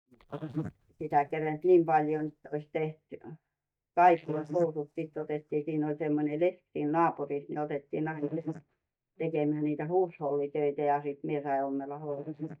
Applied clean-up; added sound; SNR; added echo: neural mask model DeepFilterNet 3.